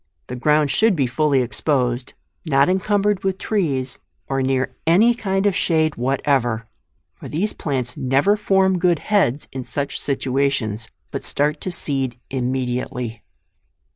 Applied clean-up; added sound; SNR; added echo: none; none; none; none.